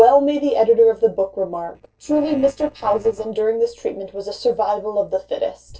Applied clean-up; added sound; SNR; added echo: neural separator model SepFormer DNS4.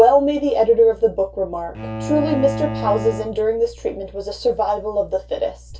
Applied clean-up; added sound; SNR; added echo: none; Bowed string instrument; 10 dB; reverberation time 0.2 s.